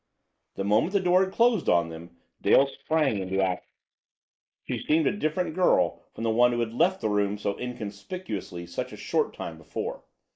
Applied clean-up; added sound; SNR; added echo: neural mask model Resemble Enhance denoiser.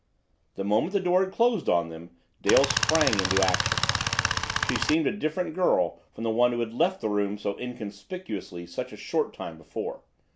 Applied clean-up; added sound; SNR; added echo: none; Tools; -1 dB; none.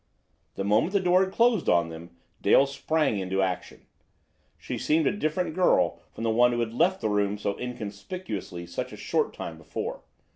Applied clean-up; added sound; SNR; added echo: none; none; none; none.